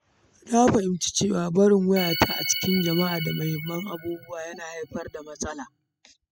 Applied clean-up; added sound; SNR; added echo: classical method spectral subtraction.